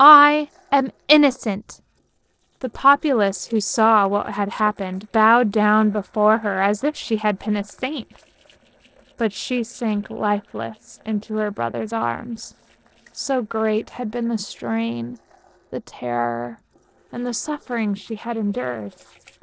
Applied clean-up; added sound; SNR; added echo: neural separator model SepFormer DNS4.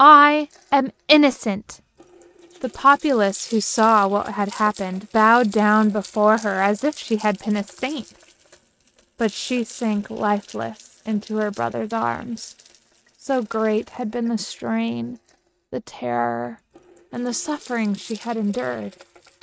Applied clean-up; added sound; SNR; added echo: neural mask model RNNoise.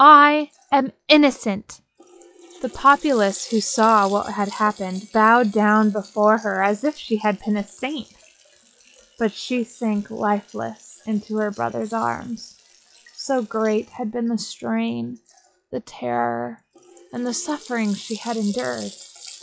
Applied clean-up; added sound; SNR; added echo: classical method log-MMSE.